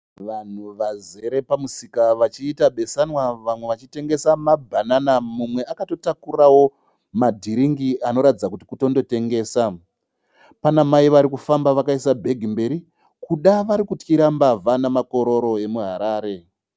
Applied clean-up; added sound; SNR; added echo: none; none; none; none.